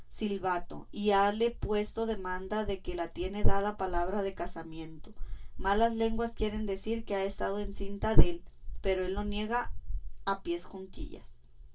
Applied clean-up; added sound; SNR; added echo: none; none; none; reverberation time 0.1 s.